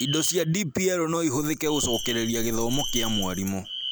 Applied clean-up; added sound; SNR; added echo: none; Alarm + Bell; 6 dB; none.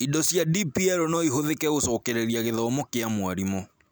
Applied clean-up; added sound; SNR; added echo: none; none; none; none.